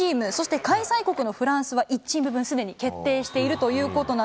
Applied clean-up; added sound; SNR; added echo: none; none; none; none.